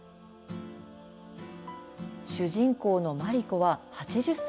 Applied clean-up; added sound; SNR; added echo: none; none; none; none.